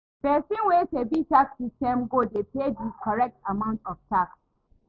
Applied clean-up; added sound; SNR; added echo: none; none; none; none.